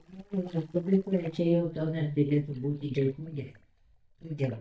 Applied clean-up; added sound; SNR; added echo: neural mask model DeepFilterNet 3.